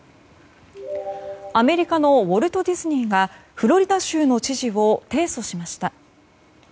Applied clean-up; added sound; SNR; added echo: none; none; none; none.